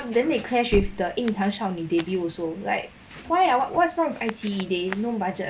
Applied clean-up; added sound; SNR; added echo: none; Thump, thud + Walk, footsteps; 13 dB; none.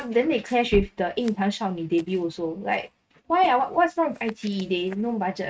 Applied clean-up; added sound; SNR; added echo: neural mask model RNNoise.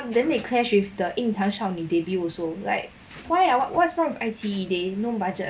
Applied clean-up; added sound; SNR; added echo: none; none; none; none.